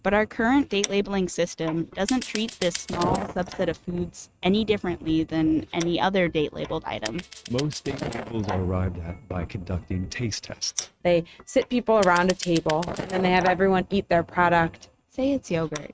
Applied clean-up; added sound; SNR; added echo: neural mask model RNNoise.